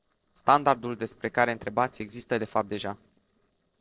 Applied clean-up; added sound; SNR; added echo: neural separator model SepFormer DNS4.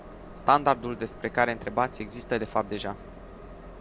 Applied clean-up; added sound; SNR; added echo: none; Train; 15 dB; none.